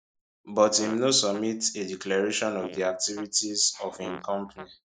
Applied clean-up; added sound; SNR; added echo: neural mask model Resemble Enhance denoiser.